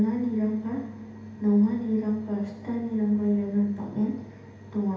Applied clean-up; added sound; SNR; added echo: none; none; none; reverberation time 0.8 s.